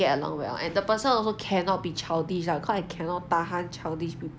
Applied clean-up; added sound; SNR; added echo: none; none; none; none.